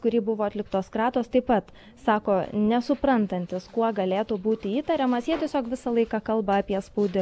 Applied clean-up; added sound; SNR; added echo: none; none; none; none.